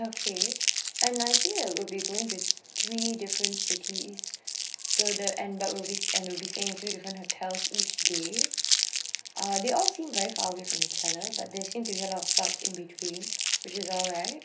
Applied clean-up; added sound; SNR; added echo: none; Crumpling, crinkling; -5 dB; reverberation time 0.3 s.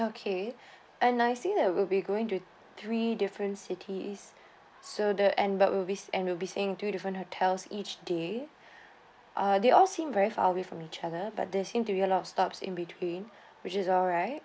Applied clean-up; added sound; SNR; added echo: none; none; none; none.